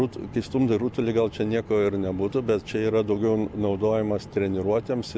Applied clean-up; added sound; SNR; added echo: none; none; none; none.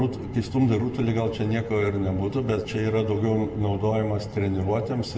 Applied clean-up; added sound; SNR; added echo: none; none; none; reverberation time 1.4 s.